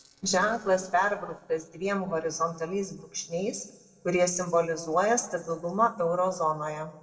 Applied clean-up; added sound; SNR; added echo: neural separator model SepFormer DNS4.